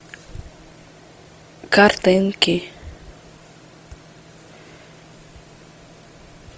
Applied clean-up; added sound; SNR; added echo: none; none; none; none.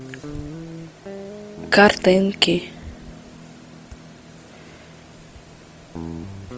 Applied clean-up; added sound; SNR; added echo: none; Guitar; 14 dB; none.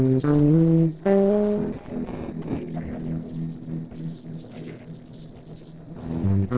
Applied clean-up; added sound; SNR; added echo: neural separator model SepFormer DNS4.